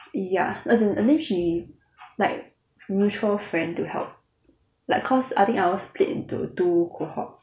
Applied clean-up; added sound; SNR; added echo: none; none; none; none.